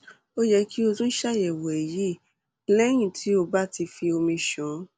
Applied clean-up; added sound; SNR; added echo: none; none; none; none.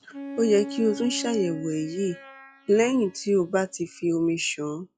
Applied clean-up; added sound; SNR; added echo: classical method log-MMSE.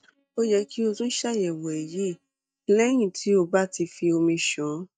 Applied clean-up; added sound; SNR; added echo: neural mask model DeepFilterNet 3.